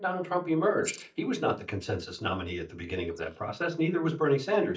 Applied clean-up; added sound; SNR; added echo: neural mask model DeepFilterNet 3.